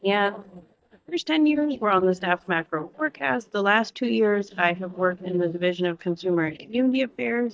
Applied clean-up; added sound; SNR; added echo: neural mask model DeepFilterNet 3.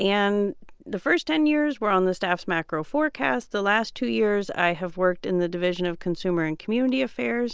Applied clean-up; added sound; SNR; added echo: none; none; none; none.